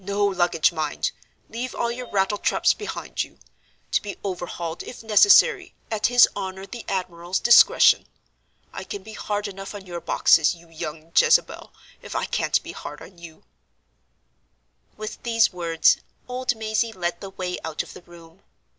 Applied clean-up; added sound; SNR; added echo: none; Ringtone; 19 dB; none.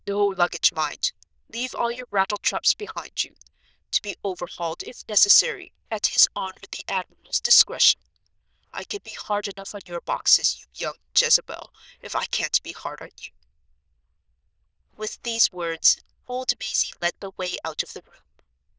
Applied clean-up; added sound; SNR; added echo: neural diffusion model UNIVERSE++.